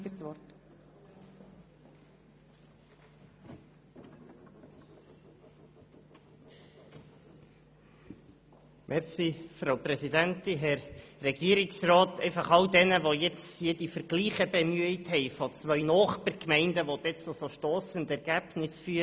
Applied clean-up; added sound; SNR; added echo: none; none; none; none.